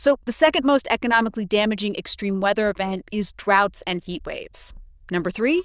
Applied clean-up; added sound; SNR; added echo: neural diffusion model UNIVERSE++.